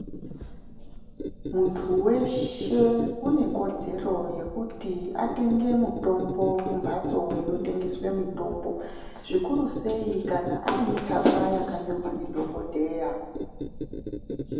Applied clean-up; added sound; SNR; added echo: none; Squeak; 7 dB; reverberation time 1.0 s.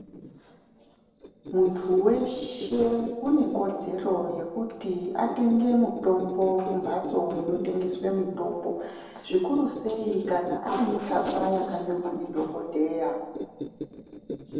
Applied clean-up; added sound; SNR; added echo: neural separator model SepFormer DNS4.